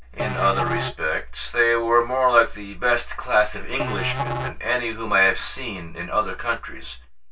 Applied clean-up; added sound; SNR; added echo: none; Musical instrument; 9 dB; reverberation time 0.2 s.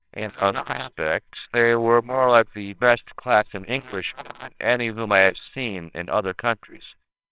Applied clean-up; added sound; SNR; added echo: neural separator model SepFormer WHAMR!.